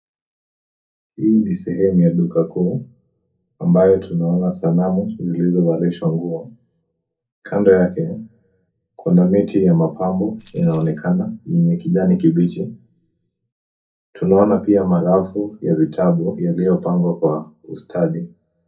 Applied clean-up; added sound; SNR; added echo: none; Tambourine; 16 dB; reverberation time 0.3 s.